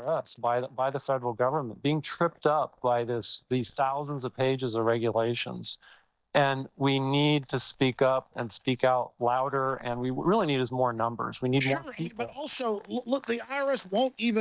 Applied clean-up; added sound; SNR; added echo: neural mask model DeepFilterNet 3.